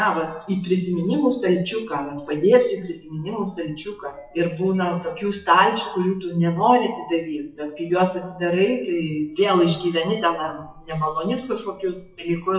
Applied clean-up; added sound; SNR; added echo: classical method WPE with log-MMSE.